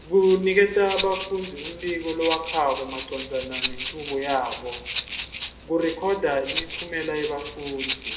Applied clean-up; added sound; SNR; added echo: none; Rattle (instrument); 9 dB; reverberation time 1.1 s.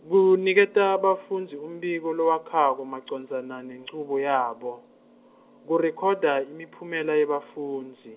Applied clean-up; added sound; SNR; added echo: none; none; none; none.